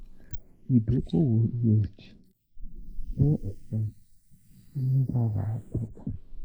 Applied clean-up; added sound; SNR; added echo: neural mask model Resemble Enhance denoiser.